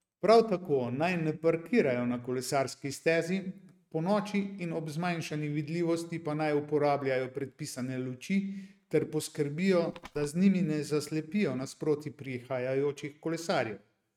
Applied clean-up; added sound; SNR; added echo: neural mask model RNNoise.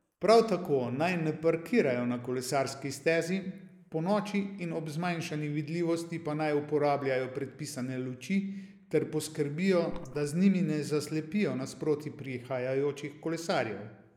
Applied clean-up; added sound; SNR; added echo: neural mask model Resemble Enhance denoiser.